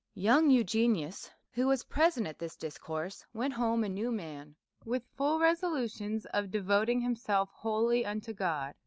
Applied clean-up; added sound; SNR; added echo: none; none; none; none.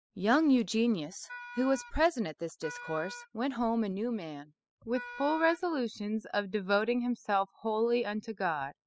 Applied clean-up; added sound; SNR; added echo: classical method spectral subtraction.